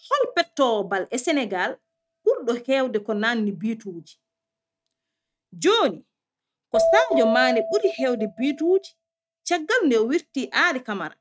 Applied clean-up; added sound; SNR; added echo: neural mask model RNNoise.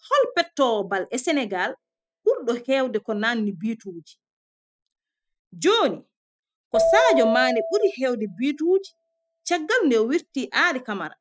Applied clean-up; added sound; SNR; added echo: classical method spectral subtraction.